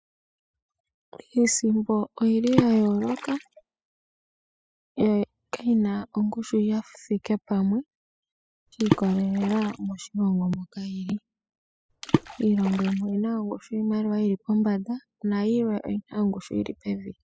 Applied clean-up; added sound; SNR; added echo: classical method spectral subtraction.